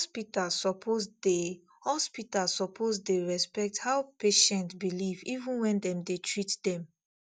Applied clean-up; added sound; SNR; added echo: none; none; none; none.